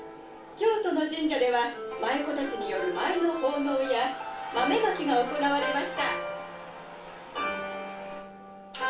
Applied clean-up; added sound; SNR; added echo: none; none; none; reverberation time 0.4 s.